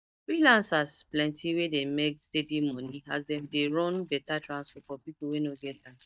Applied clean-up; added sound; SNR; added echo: neural mask model DeepFilterNet 3.